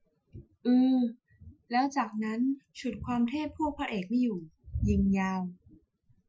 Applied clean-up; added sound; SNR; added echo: classical method Wiener filter.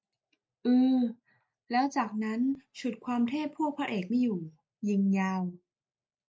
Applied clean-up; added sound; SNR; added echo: none; none; none; none.